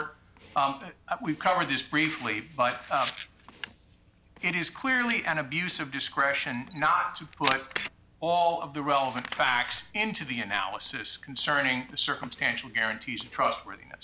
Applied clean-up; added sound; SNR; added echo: none; Camera; 15 dB; none.